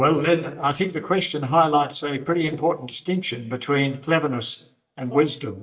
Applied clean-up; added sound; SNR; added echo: neural mask model DeepFilterNet 3.